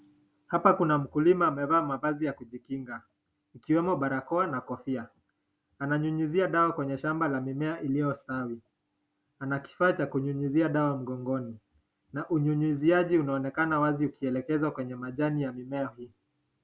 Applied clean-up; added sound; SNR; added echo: none; none; none; none.